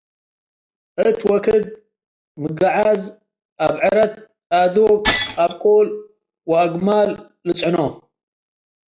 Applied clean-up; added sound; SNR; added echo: classical method log-MMSE.